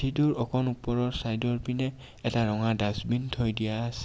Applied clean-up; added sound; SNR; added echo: none; none; none; none.